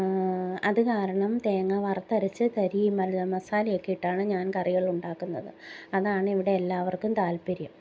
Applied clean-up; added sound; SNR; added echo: none; none; none; none.